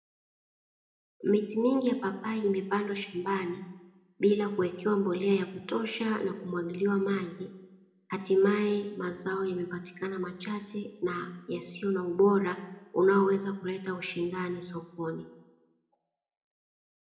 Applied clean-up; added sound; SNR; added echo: none; none; none; reverberation time 0.6 s.